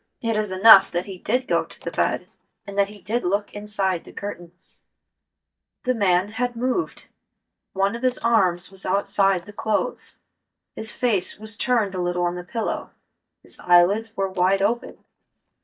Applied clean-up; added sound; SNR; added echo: neural mask model DeepFilterNet 3.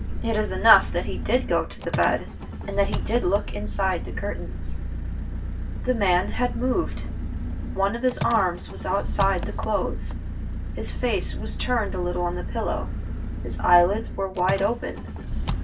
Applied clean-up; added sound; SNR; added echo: none; Engine; 3 dB; reverberation time 0.2 s.